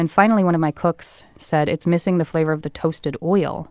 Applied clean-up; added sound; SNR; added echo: none; none; none; none.